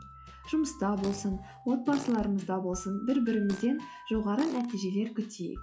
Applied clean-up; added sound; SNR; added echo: classical method log-MMSE.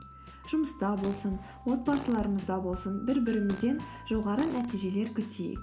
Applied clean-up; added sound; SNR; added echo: none; Fart; 16 dB; none.